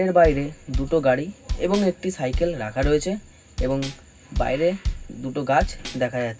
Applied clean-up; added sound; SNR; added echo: none; Bass drum; 7 dB; reverberation time 0.4 s.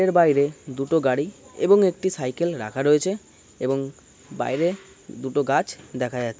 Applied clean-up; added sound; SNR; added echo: none; none; none; none.